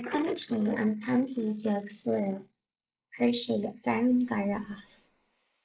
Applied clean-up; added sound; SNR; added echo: neural mask model Resemble Enhance denoiser.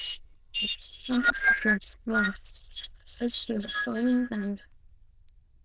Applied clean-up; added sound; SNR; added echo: neural diffusion model UNIVERSE++.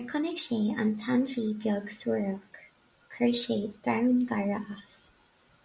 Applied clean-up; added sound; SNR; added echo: none; none; none; none.